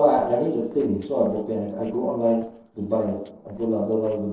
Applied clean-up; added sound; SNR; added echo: neural separator model SepFormer DNS4.